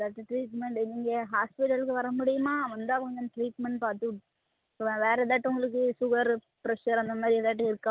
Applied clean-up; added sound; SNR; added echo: none; none; none; none.